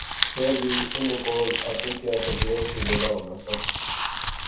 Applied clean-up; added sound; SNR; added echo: none; Crumpling, crinkling; 1 dB; reverberation time 0.7 s.